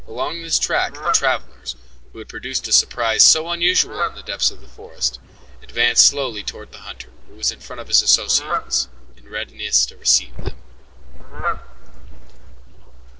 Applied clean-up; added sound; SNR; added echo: neural separator model SepFormer DNS4.